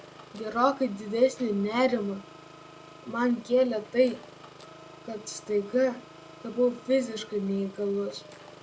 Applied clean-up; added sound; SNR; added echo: none; Engine; 19 dB; none.